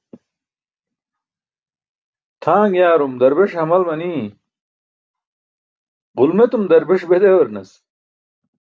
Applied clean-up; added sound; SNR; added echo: none; none; none; none.